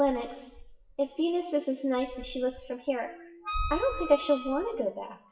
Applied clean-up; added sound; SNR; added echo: classical method WPE with log-MMSE.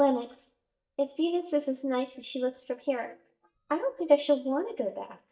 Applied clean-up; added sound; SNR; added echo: neural mask model DeepFilterNet 3.